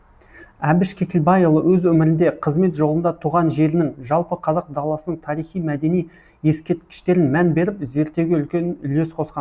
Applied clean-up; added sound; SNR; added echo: none; none; none; none.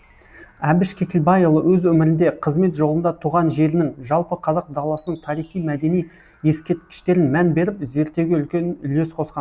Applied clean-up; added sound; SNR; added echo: none; Chime; 13 dB; none.